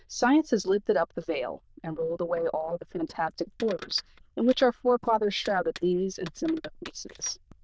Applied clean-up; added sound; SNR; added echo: neural diffusion model UNIVERSE++.